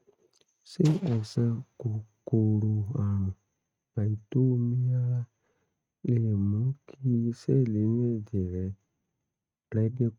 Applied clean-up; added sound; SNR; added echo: neural mask model RNNoise.